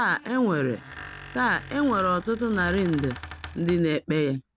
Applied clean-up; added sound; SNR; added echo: none; Squeak; 15 dB; none.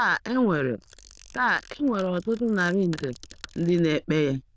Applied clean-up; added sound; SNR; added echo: neural diffusion model UNIVERSE++.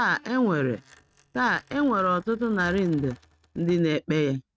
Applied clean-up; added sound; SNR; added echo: neural mask model RNNoise.